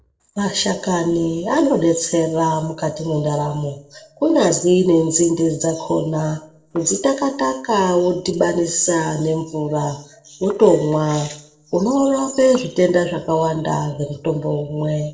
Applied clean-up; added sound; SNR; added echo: neural separator model SepFormer DNS4.